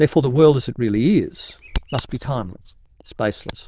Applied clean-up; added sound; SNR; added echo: neural diffusion model UNIVERSE++.